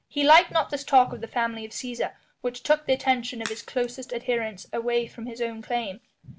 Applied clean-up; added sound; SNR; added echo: none; Crack; 16 dB; none.